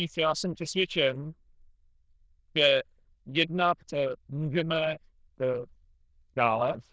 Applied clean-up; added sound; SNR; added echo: neural diffusion model UNIVERSE++.